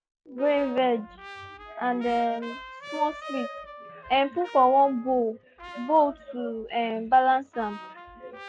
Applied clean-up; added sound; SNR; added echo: none; Trumpet; 18 dB; none.